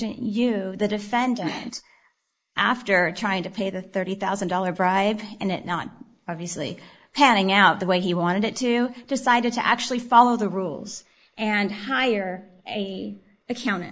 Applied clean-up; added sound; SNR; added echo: neural mask model Resemble Enhance denoiser.